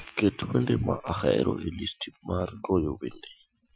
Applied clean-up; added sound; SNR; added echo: classical method Wiener filter.